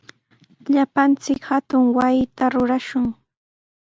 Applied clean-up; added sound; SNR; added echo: none; none; none; none.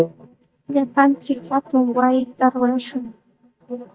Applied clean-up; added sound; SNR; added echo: neural mask model DeepFilterNet 3.